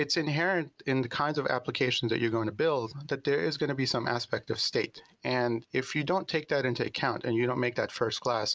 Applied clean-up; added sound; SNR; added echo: none; none; none; none.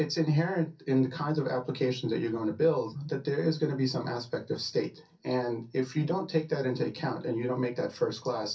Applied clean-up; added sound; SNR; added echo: none; none; none; reverberation time 0.3 s.